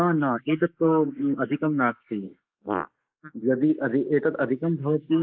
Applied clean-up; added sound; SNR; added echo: neural mask model Resemble Enhance denoiser.